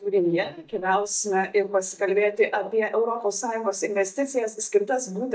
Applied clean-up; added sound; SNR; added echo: neural mask model DeepFilterNet 3.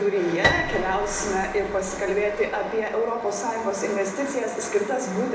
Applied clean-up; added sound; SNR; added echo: none; Piano; 6 dB; reverberation time 0.9 s.